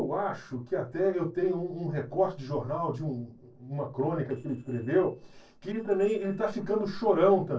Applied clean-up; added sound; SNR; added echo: neural separator model SepFormer DNS4.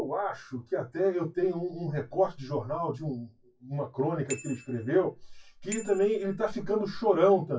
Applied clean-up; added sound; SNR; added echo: classical method WPE with log-MMSE.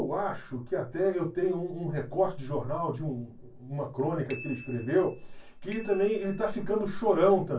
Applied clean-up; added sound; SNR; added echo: none; Bicycle bell; 15 dB; reverberation time 0.1 s.